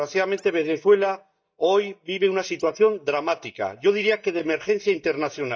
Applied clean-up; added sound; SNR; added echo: neural mask model DeepFilterNet 3.